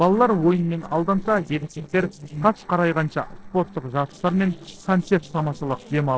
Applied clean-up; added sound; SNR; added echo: neural separator model SepFormer DNS4.